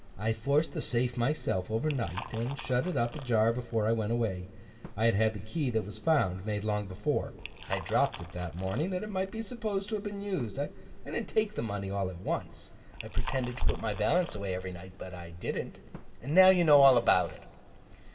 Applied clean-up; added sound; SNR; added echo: none; Liquid; 16 dB; reverberation time 1.1 s.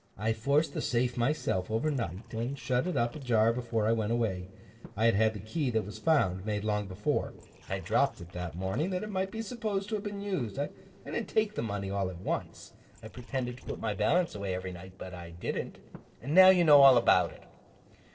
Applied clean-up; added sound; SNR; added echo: neural separator model SepFormer DNS4.